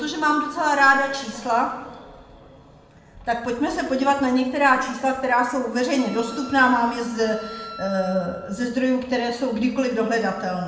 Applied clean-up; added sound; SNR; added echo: none; Wind instrument, woodwind instrument; 17 dB; reverberation time 0.9 s.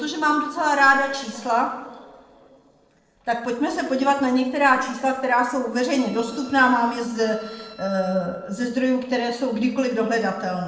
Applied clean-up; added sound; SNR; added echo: neural separator model SepFormer DNS4.